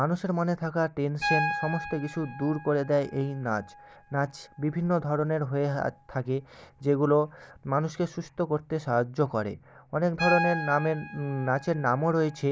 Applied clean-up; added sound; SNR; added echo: none; Piano; 10 dB; none.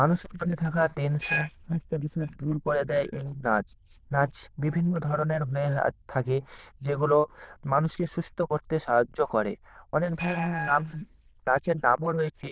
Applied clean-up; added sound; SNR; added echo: neural diffusion model UNIVERSE++.